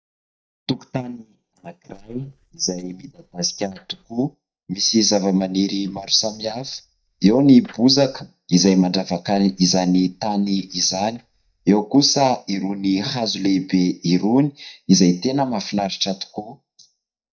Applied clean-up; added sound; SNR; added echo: neural mask model DeepFilterNet 3.